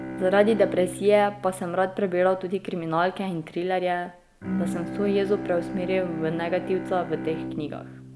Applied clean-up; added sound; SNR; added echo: none; Bowed string instrument; 9 dB; none.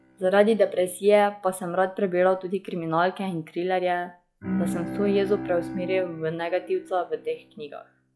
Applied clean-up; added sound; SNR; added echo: classical method log-MMSE.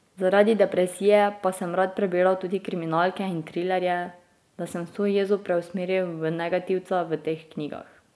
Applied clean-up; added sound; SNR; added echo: none; none; none; none.